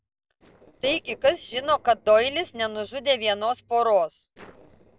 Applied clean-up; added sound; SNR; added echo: neural separator model SepFormer DNS4.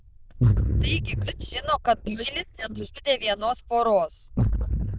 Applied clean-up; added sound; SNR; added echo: neural diffusion model UNIVERSE++.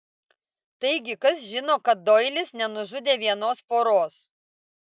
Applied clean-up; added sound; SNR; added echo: none; none; none; none.